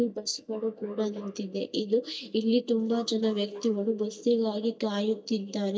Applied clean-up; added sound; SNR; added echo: neural mask model DeepFilterNet 3.